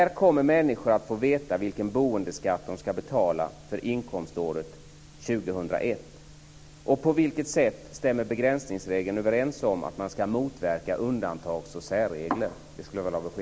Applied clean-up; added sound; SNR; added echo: none; none; none; none.